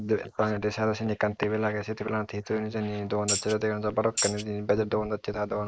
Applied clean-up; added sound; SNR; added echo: neural mask model Resemble Enhance denoiser.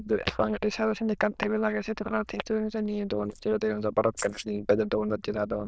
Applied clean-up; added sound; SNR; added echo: neural diffusion model UNIVERSE++.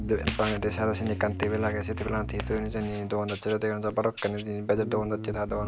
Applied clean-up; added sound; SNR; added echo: none; Bass guitar + Tambourine; 6 dB; none.